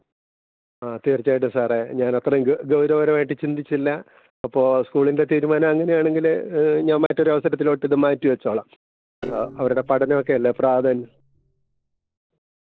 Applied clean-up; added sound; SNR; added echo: neural separator model SepFormer DNS4.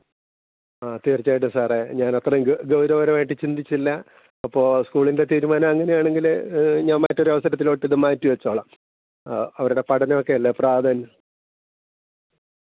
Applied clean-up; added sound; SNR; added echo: none; none; none; none.